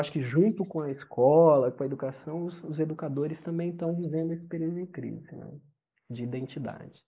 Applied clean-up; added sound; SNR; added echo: neural mask model Resemble Enhance denoiser.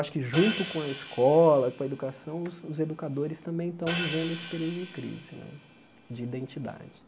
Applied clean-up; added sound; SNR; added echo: none; Hi-hat; 8 dB; none.